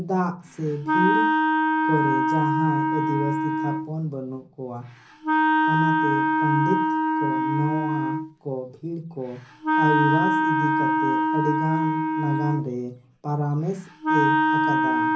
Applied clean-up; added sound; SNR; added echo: none; Wind instrument, woodwind instrument; -5 dB; reverberation time 0.5 s.